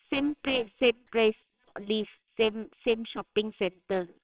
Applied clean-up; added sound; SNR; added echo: neural separator model SepFormer WHAMR!.